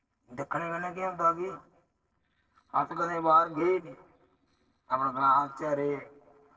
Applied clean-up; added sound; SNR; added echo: neural separator model SepFormer DNS4.